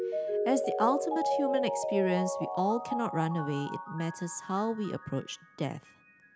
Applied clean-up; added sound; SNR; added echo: none; Mallet percussion; 2 dB; none.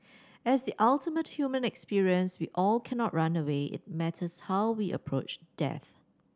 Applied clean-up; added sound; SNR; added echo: none; none; none; none.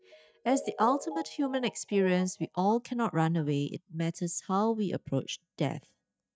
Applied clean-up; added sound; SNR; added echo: neural mask model DeepFilterNet 3.